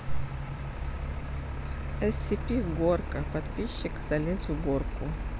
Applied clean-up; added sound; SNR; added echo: none; none; none; none.